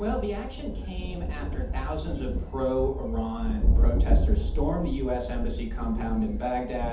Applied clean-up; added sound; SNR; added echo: none; Thunder; -4 dB; reverberation time 0.6 s.